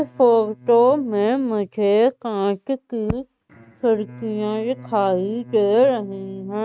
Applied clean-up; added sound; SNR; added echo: neural mask model RNNoise.